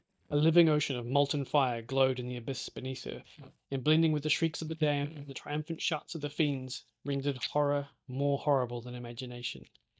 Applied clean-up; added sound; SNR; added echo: neural mask model DeepFilterNet 3.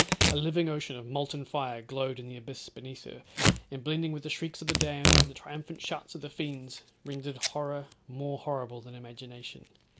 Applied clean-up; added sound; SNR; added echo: none; Packing tape, duct tape / Tearing; -2 dB; none.